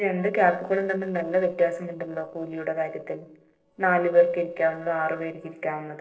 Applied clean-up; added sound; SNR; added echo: neural separator model SepFormer DNS4.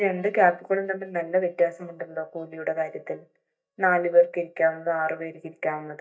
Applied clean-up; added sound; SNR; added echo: neural mask model DeepFilterNet 3.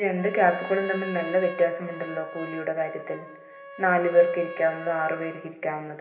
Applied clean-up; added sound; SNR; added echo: none; Trumpet; 15 dB; reverberation time 1.1 s.